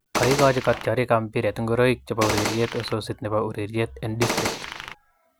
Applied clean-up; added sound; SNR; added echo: none; Gunshot, gunfire; 3 dB; none.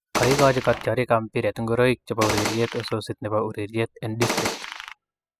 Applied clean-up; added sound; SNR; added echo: classical method spectral subtraction.